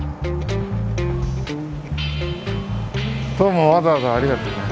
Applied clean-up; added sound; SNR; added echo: none; none; none; none.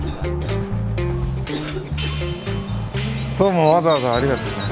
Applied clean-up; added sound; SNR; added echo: none; Cough + Bird vocalization, bird call, bird song; 15 dB; none.